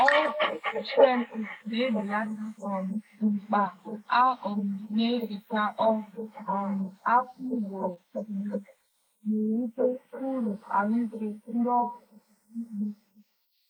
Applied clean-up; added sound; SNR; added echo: neural mask model Resemble Enhance denoiser.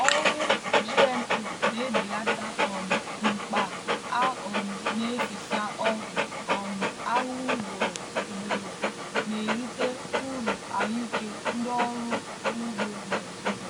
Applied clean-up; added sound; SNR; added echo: none; Dog; -3 dB; none.